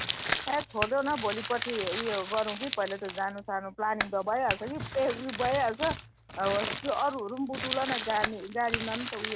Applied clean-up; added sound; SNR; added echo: none; Crumpling, crinkling + Clapping; 5 dB; none.